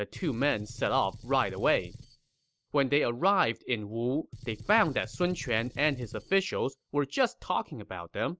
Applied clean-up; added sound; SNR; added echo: none; Gunshot, gunfire; 16 dB; none.